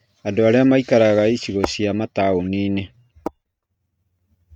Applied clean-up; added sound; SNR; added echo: neural mask model RNNoise.